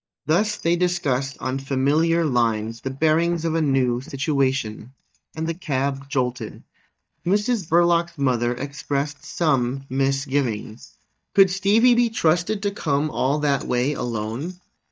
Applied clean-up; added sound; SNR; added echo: neural mask model DeepFilterNet 3.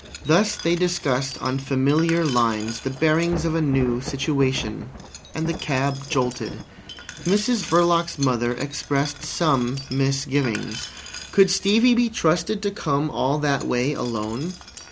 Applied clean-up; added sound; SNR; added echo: none; Thunder / Rain + Glass; 15 dB; none.